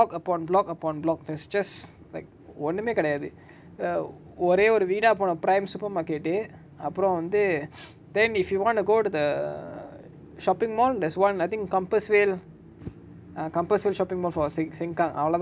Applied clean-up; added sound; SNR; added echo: none; none; none; none.